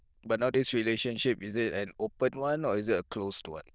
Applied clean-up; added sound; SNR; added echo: neural diffusion model UNIVERSE++.